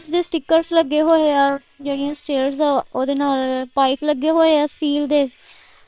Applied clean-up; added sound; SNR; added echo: neural separator model SepFormer WHAM!.